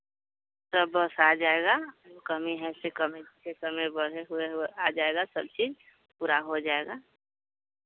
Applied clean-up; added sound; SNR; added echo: none; none; none; none.